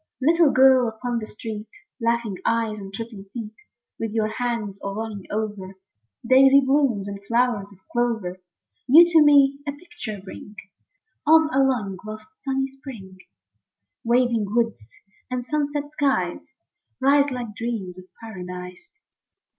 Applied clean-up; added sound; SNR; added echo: none; none; none; none.